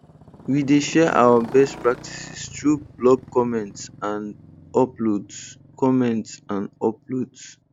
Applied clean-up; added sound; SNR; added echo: none; Motorcycle; 20 dB; none.